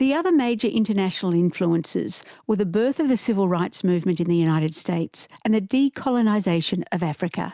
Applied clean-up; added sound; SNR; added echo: none; none; none; none.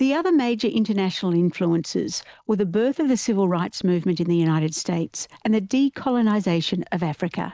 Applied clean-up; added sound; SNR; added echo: neural mask model Resemble Enhance denoiser.